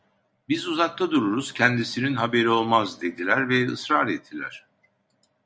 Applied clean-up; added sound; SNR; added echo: none; none; none; none.